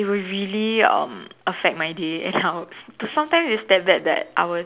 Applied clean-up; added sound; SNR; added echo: none; none; none; none.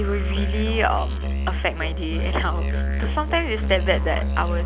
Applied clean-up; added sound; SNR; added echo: none; Musical instrument; -2 dB; none.